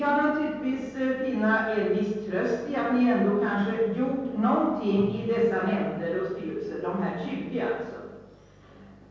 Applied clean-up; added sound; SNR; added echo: none; none; none; reverberation time 1.3 s.